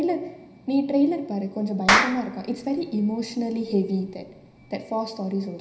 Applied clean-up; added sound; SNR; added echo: none; Clapping; 2 dB; reverberation time 0.9 s.